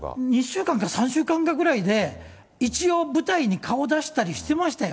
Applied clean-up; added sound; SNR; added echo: none; none; none; none.